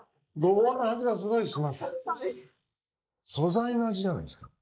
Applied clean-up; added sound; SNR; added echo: neural mask model Resemble Enhance denoiser.